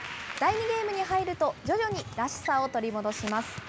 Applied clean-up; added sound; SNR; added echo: none; none; none; none.